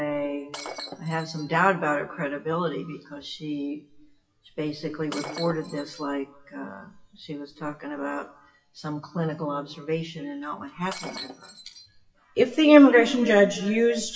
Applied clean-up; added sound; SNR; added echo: classical method WPE with log-MMSE.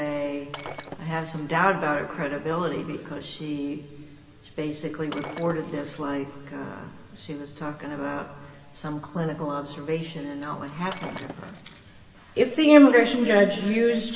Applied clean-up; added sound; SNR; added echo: none; Shatter; 15 dB; reverberation time 2.3 s.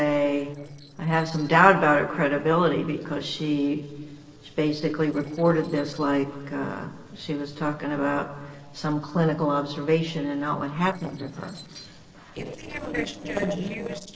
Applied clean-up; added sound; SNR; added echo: neural separator model SepFormer DNS4.